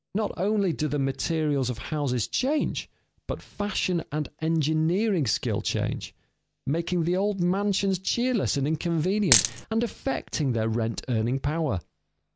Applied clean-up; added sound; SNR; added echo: none; Coin (dropping); -4 dB; none.